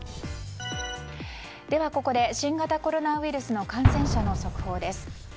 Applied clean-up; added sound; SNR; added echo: none; Explosion; 3 dB; none.